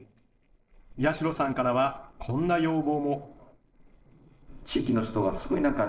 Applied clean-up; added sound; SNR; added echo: neural separator model SepFormer DNS4.